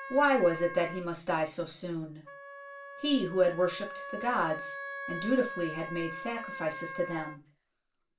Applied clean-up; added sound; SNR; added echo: none; Wind instrument, woodwind instrument; 11 dB; reverberation time 0.3 s.